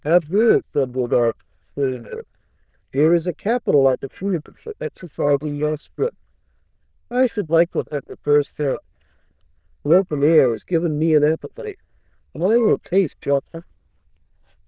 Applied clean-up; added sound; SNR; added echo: neural diffusion model UNIVERSE++.